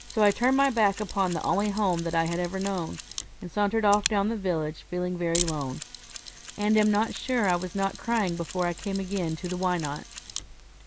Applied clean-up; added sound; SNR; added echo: none; Mechanisms; 12 dB; none.